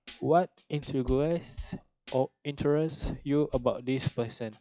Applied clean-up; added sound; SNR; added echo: classical method log-MMSE.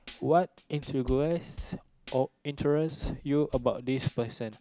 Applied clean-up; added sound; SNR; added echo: none; Tambourine / Drum / Drum kit; 14 dB; none.